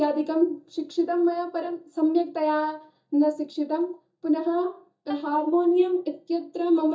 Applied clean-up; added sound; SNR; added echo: neural mask model DeepFilterNet 3.